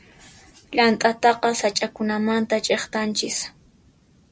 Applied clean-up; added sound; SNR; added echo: none; none; none; none.